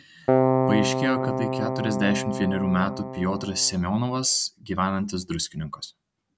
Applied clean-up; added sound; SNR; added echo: none; Keyboard (musical); -1 dB; none.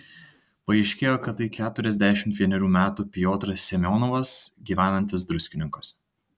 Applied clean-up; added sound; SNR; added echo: none; none; none; none.